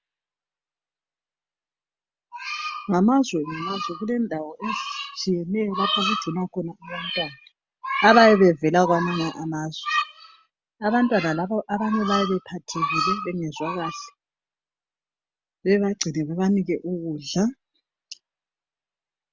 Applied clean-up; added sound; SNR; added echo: none; none; none; none.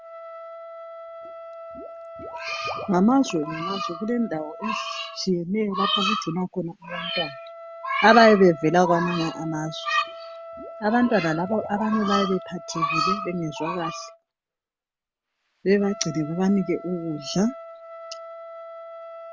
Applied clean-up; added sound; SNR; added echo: none; Trumpet + Liquid; 15 dB; none.